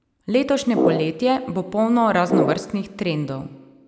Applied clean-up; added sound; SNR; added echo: none; Brass instrument; 4 dB; none.